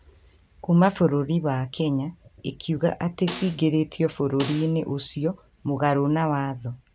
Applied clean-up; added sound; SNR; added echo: none; Snare drum; 14 dB; none.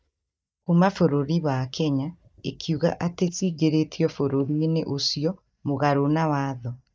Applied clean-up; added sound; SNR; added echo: neural mask model DeepFilterNet 3.